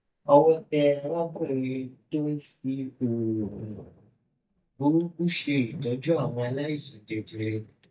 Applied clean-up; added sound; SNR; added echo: neural mask model DeepFilterNet 3.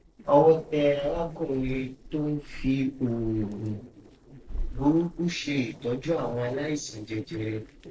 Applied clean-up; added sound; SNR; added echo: neural separator model SepFormer DNS4.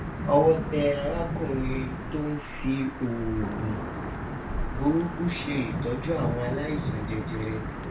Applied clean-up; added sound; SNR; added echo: none; Thunder / Wind / Rain; 3 dB; reverberation time 0.3 s.